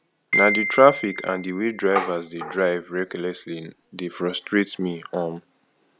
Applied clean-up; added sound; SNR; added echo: none; Marimba, xylophone; 6 dB; none.